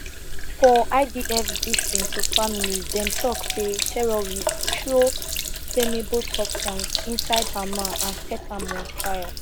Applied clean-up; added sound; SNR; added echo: none; Sink (filling or washing); 1 dB; none.